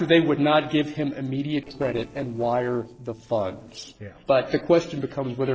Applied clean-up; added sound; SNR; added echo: neural separator model SepFormer DNS4.